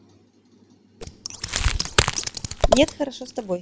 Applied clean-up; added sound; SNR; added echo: none; Crackle + Scissors; -5 dB; none.